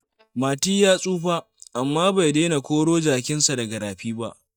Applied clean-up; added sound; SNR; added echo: neural mask model DeepFilterNet 3.